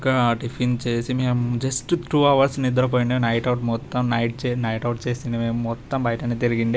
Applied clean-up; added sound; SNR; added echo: none; none; none; none.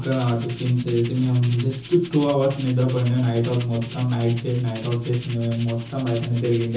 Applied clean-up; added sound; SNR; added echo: none; Rattle (instrument); 18 dB; reverberation time 0.6 s.